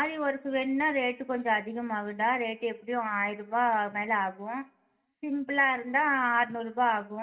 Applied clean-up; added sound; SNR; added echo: none; none; none; reverberation time 0.4 s.